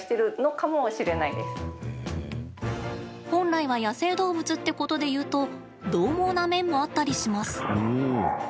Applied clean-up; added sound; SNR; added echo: none; none; none; none.